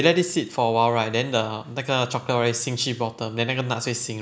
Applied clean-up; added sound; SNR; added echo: none; none; none; none.